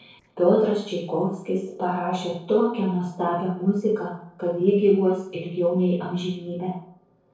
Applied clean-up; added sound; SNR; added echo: neural separator model SepFormer DNS4.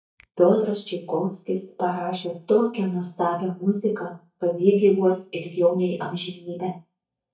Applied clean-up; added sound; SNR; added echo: neural mask model DeepFilterNet 3.